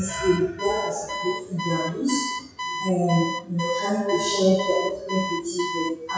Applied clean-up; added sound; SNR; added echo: classical method WPE with log-MMSE.